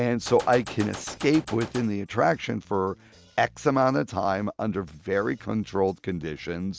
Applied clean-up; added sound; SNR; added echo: none; Gunshot, gunfire; 13 dB; none.